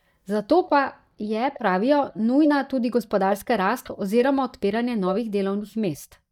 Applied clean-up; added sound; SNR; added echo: neural mask model DeepFilterNet 3.